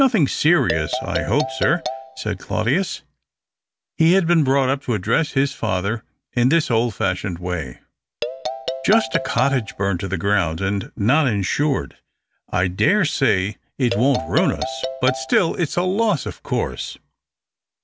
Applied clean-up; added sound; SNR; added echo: none; Marimba, xylophone; 7 dB; none.